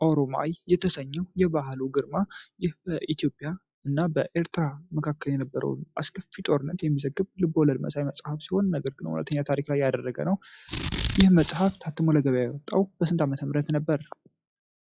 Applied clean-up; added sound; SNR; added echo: classical method log-MMSE.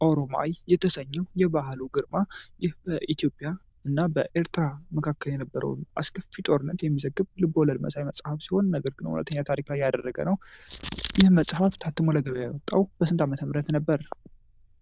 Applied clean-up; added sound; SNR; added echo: neural diffusion model UNIVERSE++.